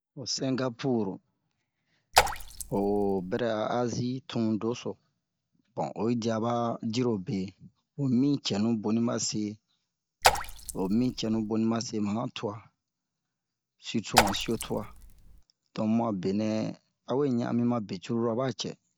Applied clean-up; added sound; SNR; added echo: none; Raindrop / Splash, splatter; -1 dB; none.